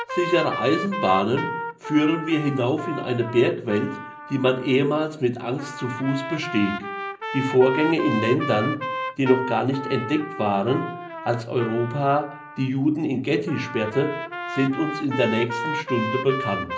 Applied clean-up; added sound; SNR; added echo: none; Trumpet; 8 dB; reverberation time 0.5 s.